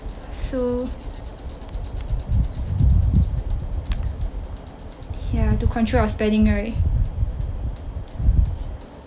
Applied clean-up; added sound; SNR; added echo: none; none; none; none.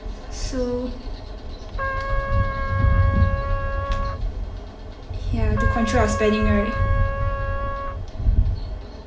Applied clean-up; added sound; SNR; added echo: none; Trumpet; 8 dB; reverberation time 0.7 s.